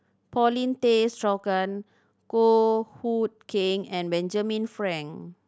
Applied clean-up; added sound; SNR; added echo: none; none; none; none.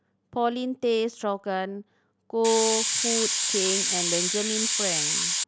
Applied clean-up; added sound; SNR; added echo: none; Hiss; -3 dB; none.